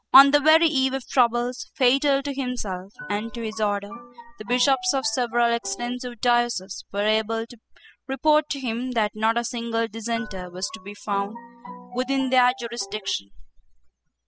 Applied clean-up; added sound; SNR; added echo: classical method spectral subtraction.